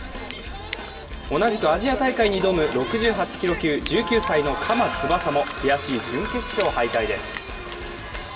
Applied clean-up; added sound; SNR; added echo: none; Wind instrument, woodwind instrument; 14 dB; reverberation time 1.7 s.